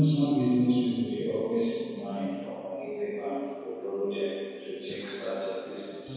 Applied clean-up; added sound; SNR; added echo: none; Bass guitar; 16 dB; reverberation time 1.9 s.